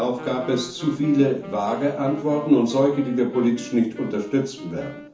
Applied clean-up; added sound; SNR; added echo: none; Wind instrument, woodwind instrument; 15 dB; reverberation time 0.9 s.